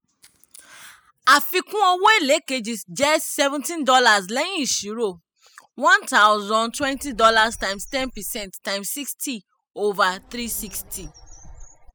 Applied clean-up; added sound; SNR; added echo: classical method spectral subtraction.